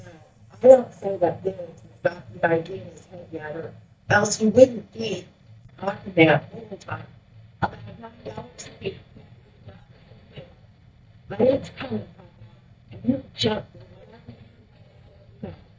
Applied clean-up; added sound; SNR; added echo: neural mask model DeepFilterNet 3.